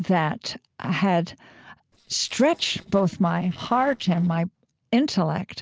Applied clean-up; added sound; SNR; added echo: neural separator model SepFormer DNS4.